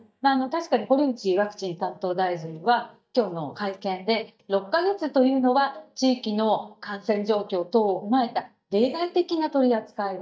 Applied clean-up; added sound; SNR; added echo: neural mask model DeepFilterNet 3.